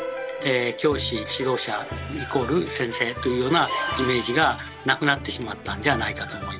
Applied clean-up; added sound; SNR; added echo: none; Mallet percussion; 17 dB; none.